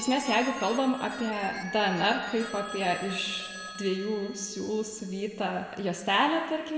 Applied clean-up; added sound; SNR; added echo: none; Telephone; 13 dB; reverberation time 1.9 s.